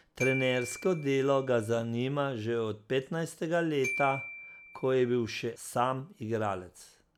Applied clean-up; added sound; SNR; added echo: none; Glockenspiel; 12 dB; none.